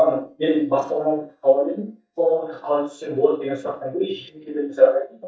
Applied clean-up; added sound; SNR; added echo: neural mask model DeepFilterNet 3.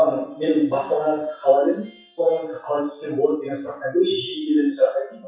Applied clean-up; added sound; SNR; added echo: classical method WPE with log-MMSE.